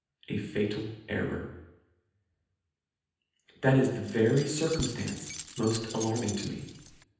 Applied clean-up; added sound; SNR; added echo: none; Keys jangling; 10 dB; reverberation time 0.9 s.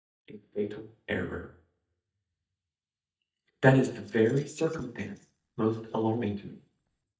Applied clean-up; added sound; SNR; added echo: neural mask model DeepFilterNet 3.